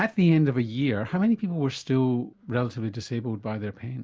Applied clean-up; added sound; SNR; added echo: none; none; none; none.